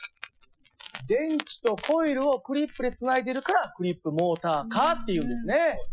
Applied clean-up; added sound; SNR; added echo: classical method Wiener filter.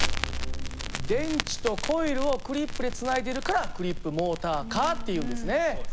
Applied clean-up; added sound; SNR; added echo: none; Crackle; 1 dB; none.